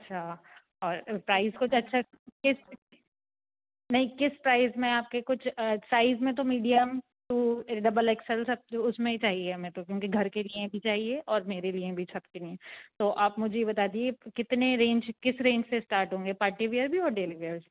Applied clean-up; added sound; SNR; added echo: none; none; none; none.